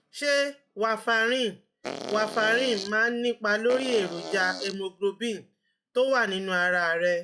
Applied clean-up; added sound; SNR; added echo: classical method log-MMSE.